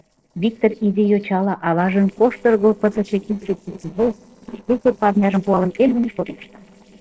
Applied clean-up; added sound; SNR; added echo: neural separator model SepFormer DNS4.